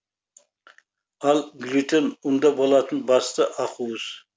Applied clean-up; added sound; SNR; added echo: none; none; none; none.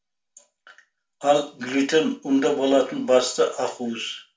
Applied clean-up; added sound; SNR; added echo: none; none; none; reverberation time 0.3 s.